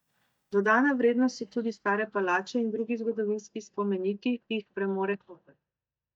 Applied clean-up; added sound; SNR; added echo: neural mask model DeepFilterNet 3.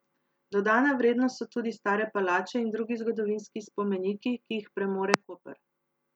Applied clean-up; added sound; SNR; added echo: none; none; none; none.